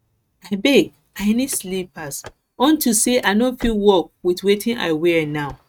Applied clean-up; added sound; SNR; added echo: neural mask model RNNoise.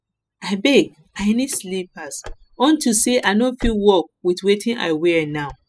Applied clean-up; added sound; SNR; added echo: classical method spectral subtraction.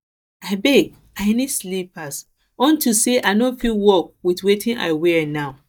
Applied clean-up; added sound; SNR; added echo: neural mask model DeepFilterNet 3.